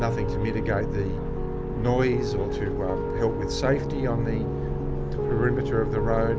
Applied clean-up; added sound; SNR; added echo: none; Piano; 3 dB; none.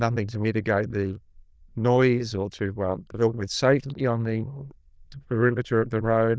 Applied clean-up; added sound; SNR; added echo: neural diffusion model UNIVERSE++.